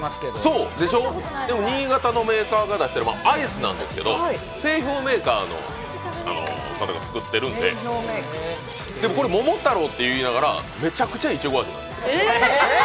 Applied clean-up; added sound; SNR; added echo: none; none; none; none.